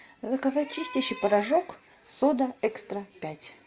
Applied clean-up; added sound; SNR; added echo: none; none; none; none.